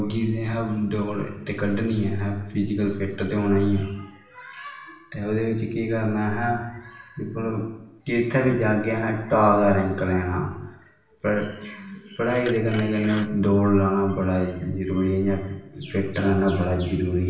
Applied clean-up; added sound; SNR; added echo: none; Glass; 18 dB; reverberation time 0.8 s.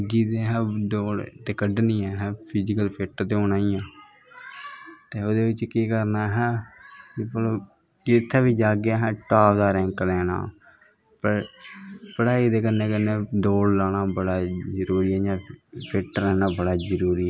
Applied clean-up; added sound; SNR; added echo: none; none; none; none.